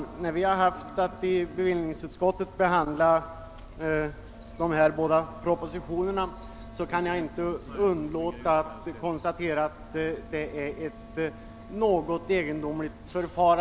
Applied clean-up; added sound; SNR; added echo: none; Bird vocalization, bird call, bird song + Wind instrument, woodwind instrument; 17 dB; none.